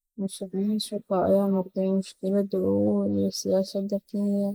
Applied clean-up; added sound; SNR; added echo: neural mask model Resemble Enhance denoiser.